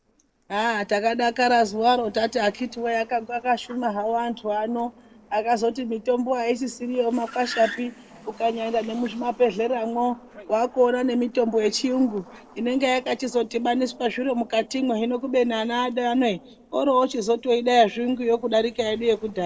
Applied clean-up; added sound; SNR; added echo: neural separator model SepFormer DNS4.